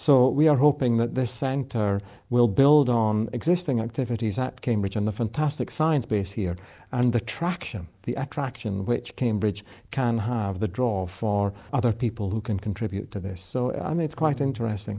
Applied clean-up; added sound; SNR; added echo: none; none; none; none.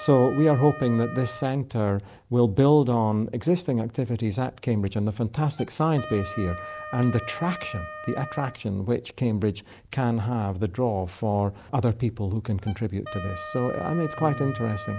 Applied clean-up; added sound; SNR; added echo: none; Wind instrument, woodwind instrument; 16 dB; none.